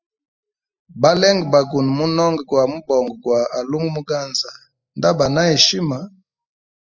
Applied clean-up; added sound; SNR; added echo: classical method spectral subtraction.